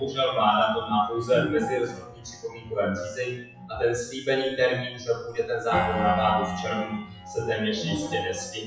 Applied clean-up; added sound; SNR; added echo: classical method WPE with log-MMSE.